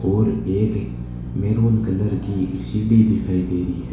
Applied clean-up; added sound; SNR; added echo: none; Drill; 10 dB; reverberation time 0.7 s.